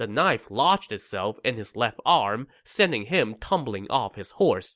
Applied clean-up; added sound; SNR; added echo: none; none; none; none.